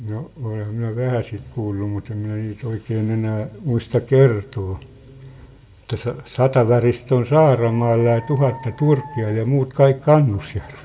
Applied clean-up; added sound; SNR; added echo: none; Dog; 19 dB; reverberation time 2.1 s.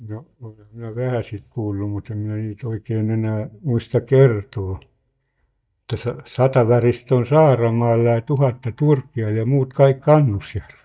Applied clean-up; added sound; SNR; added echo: neural mask model DeepFilterNet 3.